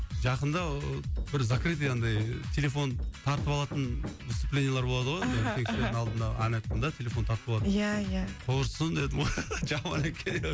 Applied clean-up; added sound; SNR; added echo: none; Hammer; 15 dB; none.